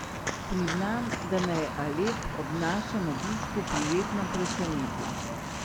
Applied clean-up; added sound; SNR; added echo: none; Walk, footsteps; 2 dB; none.